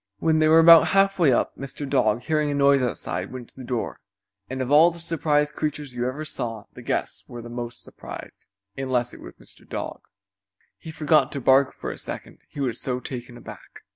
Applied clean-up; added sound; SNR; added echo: none; none; none; none.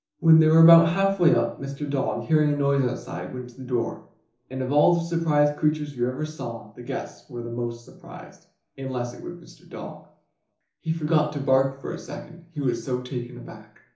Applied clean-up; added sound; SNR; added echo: none; none; none; reverberation time 0.7 s.